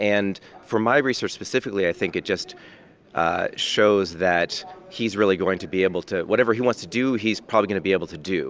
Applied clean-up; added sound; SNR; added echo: none; none; none; none.